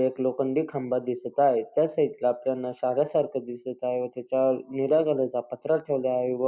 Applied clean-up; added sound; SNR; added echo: none; none; none; none.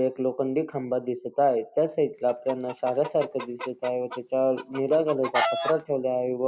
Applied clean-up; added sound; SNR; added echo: none; Chicken, rooster; 8 dB; none.